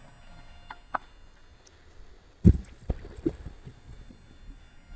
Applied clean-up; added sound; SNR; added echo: neural mask model DeepFilterNet 3.